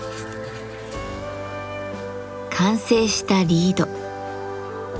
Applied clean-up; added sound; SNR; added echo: none; none; none; none.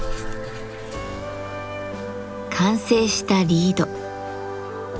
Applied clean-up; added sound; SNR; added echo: none; Telephone; 12 dB; none.